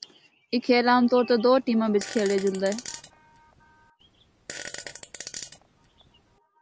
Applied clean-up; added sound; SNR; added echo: none; Fart; 16 dB; none.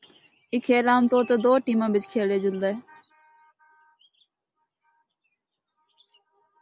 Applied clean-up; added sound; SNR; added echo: none; none; none; none.